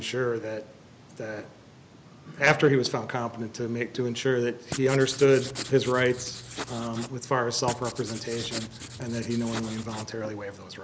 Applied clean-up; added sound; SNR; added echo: none; Writing; 11 dB; none.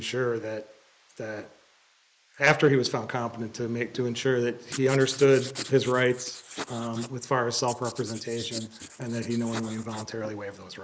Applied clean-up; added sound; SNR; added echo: neural mask model Resemble Enhance denoiser.